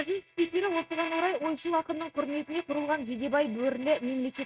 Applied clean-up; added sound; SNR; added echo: neural mask model RNNoise.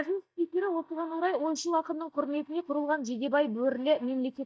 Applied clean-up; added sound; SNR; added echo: neural mask model DeepFilterNet 3.